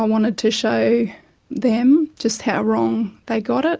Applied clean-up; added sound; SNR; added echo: none; none; none; none.